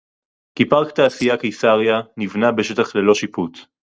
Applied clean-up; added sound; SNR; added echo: neural separator model SepFormer DNS4.